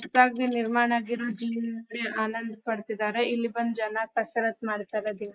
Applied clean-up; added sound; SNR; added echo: neural mask model Resemble Enhance denoiser.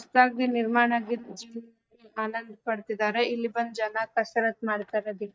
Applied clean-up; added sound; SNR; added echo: neural mask model DeepFilterNet 3.